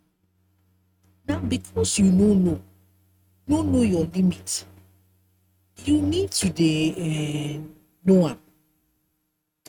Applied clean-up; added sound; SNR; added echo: neural mask model RNNoise.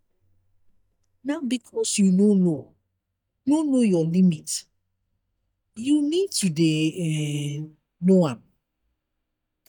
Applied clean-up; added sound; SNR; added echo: neural mask model DeepFilterNet 3.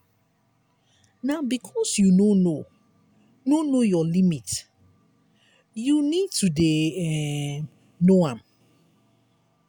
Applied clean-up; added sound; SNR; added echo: none; none; none; none.